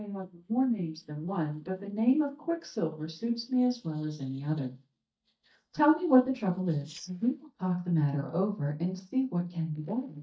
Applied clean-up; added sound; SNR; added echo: neural mask model DeepFilterNet 3.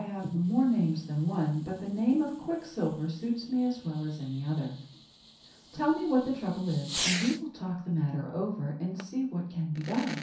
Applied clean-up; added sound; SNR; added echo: none; Fireworks; 13 dB; reverberation time 0.6 s.